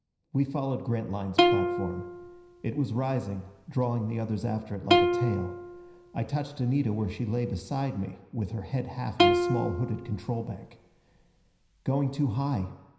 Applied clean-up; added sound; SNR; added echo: none; Plucked string instrument; 0 dB; reverberation time 0.9 s.